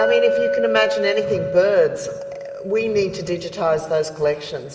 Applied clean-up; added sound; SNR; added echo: none; Chink, clink; 4 dB; reverberation time 2.7 s.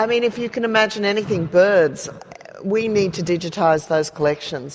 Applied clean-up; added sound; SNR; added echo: none; none; none; none.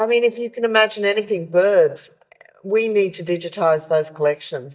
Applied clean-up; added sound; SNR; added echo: neural mask model DeepFilterNet 3.